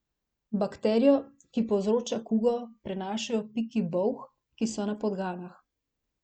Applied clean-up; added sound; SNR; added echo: none; none; none; none.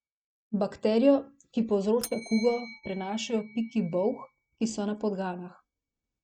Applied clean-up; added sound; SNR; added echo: neural mask model RNNoise.